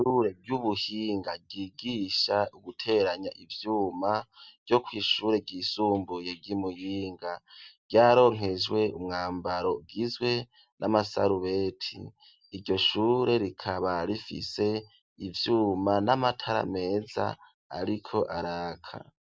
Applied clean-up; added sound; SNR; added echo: none; none; none; none.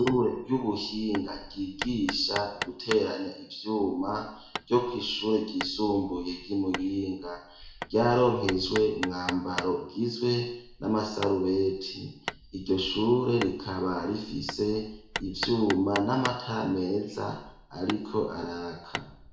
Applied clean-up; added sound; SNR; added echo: none; Hammer; 12 dB; reverberation time 0.6 s.